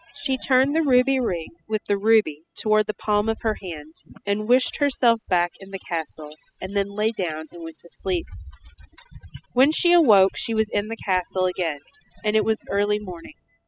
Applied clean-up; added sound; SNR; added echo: classical method spectral subtraction.